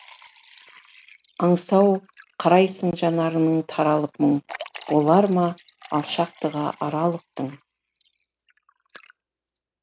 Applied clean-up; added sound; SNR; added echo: neural mask model RNNoise.